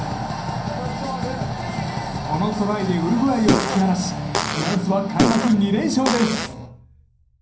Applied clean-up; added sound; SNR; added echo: none; Fart; 2 dB; reverberation time 0.6 s.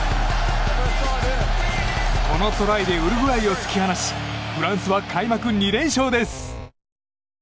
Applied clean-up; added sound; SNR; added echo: none; none; none; none.